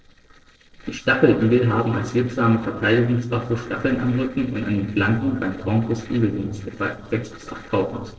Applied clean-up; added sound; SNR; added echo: neural separator model SepFormer DNS4.